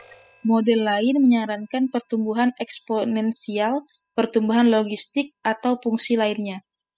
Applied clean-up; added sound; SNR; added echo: classical method spectral subtraction.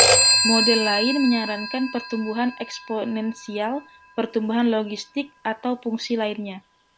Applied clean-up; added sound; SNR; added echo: none; Telephone; 0 dB; none.